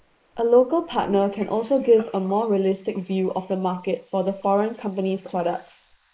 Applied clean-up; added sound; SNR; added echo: neural mask model Resemble Enhance denoiser.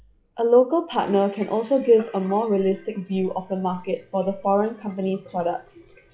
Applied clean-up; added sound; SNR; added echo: classical method log-MMSE.